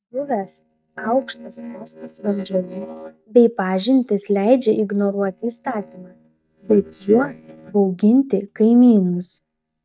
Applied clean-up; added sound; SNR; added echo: neural mask model DeepFilterNet 3.